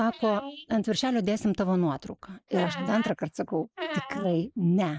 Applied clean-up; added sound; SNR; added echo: neural mask model Resemble Enhance denoiser.